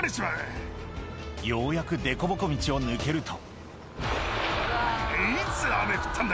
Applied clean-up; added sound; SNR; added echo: none; none; none; none.